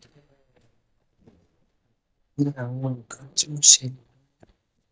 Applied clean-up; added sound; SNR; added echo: neural mask model DeepFilterNet 3.